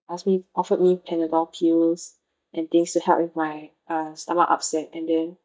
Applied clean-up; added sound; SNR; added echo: neural mask model DeepFilterNet 3.